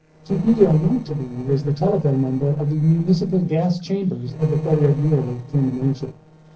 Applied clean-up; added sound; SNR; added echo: neural separator model SepFormer DNS4.